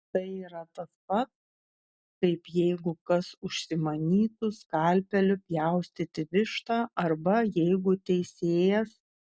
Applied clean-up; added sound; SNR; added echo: none; none; none; none.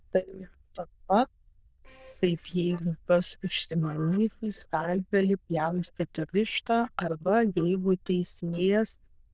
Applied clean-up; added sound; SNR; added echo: neural diffusion model UNIVERSE++.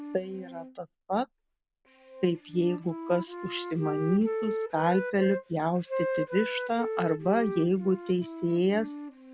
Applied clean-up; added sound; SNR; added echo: none; Wind instrument, woodwind instrument; 7 dB; none.